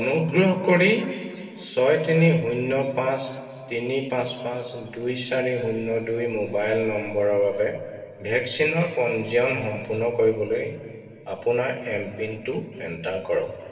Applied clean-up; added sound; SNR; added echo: none; none; none; reverberation time 2.4 s.